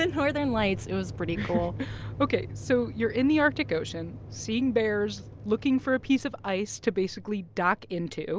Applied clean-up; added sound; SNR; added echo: none; none; none; none.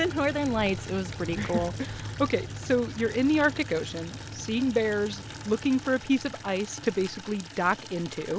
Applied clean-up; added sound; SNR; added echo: none; Water tap, faucet / Liquid; 16 dB; none.